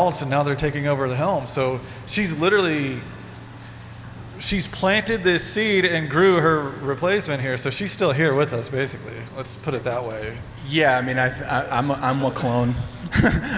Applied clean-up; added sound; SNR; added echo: none; Truck; 20 dB; none.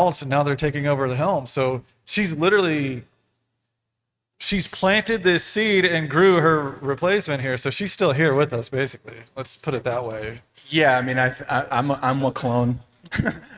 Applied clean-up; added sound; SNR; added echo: neural mask model RNNoise.